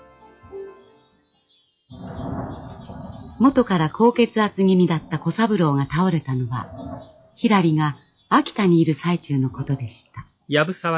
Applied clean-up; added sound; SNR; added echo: classical method log-MMSE.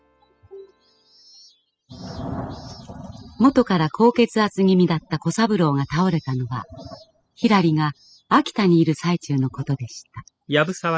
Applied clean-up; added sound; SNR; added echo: classical method spectral subtraction.